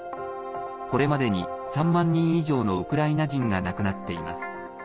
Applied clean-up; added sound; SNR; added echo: none; Keyboard (musical); 14 dB; none.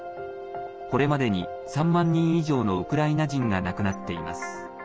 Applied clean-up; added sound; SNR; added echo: none; none; none; none.